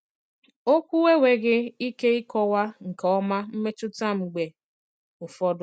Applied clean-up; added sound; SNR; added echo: none; none; none; none.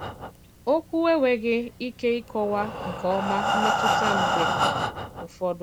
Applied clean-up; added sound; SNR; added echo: none; Breathing; 1 dB; none.